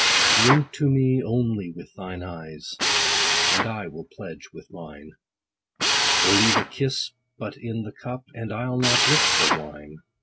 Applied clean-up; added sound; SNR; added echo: none; Drill; -2 dB; none.